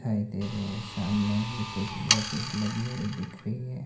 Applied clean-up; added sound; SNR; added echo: none; Sawing; 4 dB; reverberation time 0.5 s.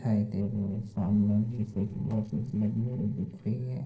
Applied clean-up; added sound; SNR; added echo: neural separator model SepFormer DNS4.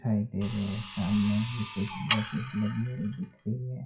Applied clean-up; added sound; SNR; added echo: classical method WPE with log-MMSE.